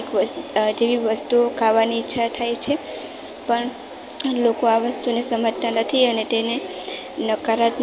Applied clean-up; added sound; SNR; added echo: none; Tambourine; 17 dB; none.